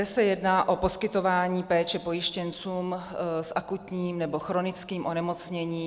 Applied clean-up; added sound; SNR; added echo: none; none; none; none.